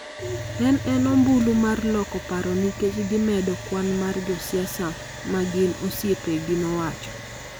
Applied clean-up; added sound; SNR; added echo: none; Domestic sounds, home sounds; 14 dB; none.